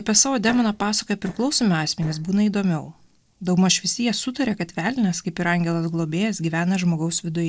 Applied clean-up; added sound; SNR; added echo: neural separator model SepFormer DNS4.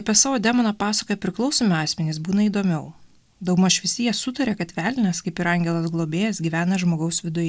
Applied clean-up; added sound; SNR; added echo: none; none; none; none.